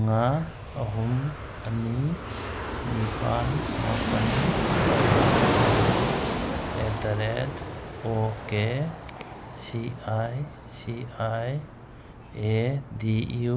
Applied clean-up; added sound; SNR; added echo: none; Fixed-wing aircraft, airplane; 0 dB; none.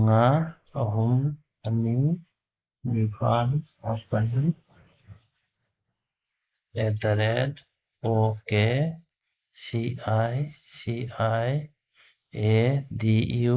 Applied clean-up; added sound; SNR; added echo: neural mask model Resemble Enhance denoiser.